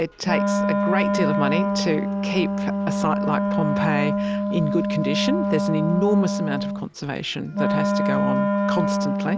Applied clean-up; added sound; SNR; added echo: none; Wind instrument, woodwind instrument; -3 dB; none.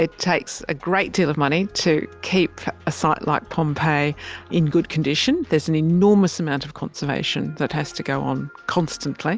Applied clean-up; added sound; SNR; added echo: none; none; none; none.